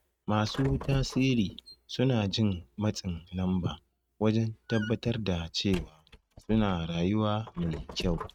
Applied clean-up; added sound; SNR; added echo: neural mask model RNNoise.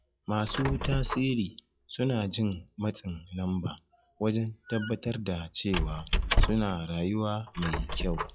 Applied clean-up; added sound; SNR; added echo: classical method log-MMSE.